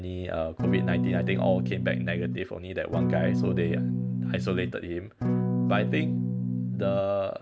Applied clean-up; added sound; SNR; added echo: none; Electric guitar / Strum; -4 dB; none.